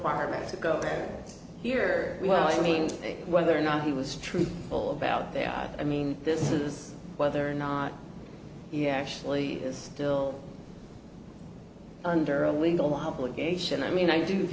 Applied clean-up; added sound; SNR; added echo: none; none; none; none.